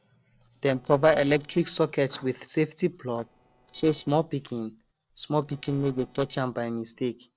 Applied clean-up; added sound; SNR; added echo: neural separator model SepFormer DNS4.